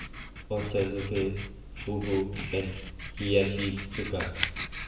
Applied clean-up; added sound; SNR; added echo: none; Writing; 5 dB; reverberation time 0.7 s.